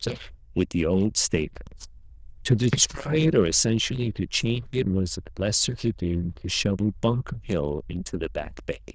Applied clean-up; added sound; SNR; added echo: neural diffusion model UNIVERSE++.